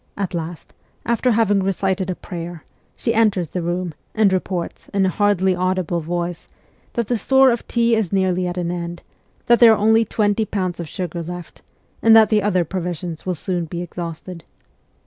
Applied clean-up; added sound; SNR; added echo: none; none; none; none.